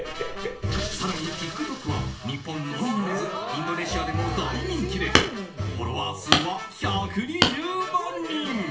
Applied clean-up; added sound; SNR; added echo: none; Hammer; -1 dB; reverberation time 0.4 s.